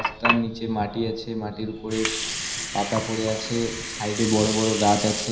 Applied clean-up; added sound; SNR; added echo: none; Water; 4 dB; reverberation time 0.9 s.